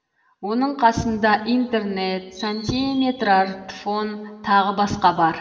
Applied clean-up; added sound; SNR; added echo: none; Chirp, tweet; 17 dB; reverberation time 2.7 s.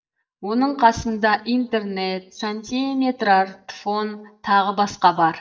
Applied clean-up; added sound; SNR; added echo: neural mask model DeepFilterNet 3.